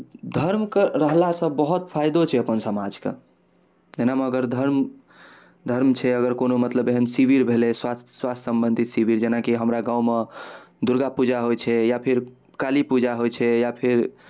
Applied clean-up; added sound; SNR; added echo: none; none; none; none.